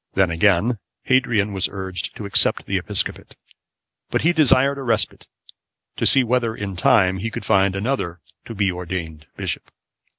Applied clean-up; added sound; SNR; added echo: none; none; none; none.